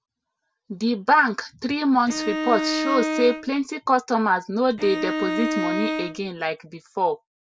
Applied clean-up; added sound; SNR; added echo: none; Bowed string instrument; 3 dB; none.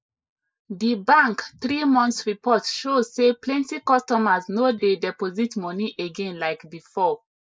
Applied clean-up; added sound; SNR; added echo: neural mask model Resemble Enhance denoiser.